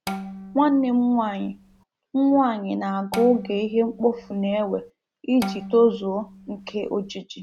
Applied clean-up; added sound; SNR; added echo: none; Bowed string instrument; 14 dB; none.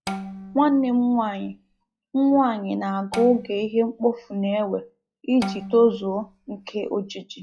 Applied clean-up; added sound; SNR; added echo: classical method log-MMSE.